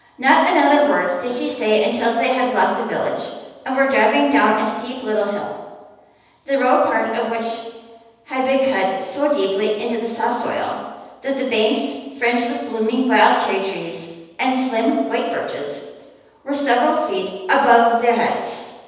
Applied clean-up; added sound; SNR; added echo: none; none; none; reverberation time 1.1 s.